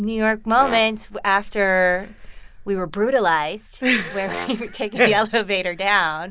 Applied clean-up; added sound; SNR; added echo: none; Brass instrument; 17 dB; none.